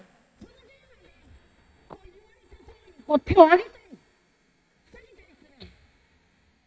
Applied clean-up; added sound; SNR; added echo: neural mask model DeepFilterNet 3.